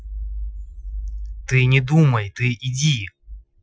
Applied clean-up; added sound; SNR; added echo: classical method Wiener filter.